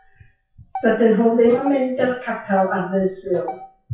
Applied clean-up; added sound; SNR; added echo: classical method WPE with log-MMSE.